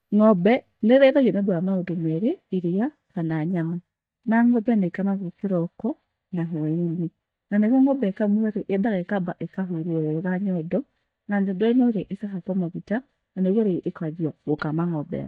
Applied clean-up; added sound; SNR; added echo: neural mask model DeepFilterNet 3.